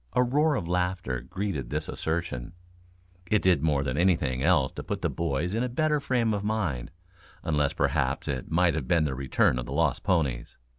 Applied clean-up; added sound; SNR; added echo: none; none; none; none.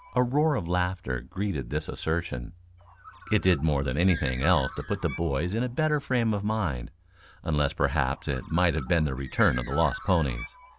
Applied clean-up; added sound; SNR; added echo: none; Bird; 17 dB; none.